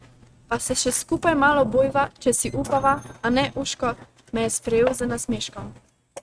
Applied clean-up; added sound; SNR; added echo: neural mask model RNNoise.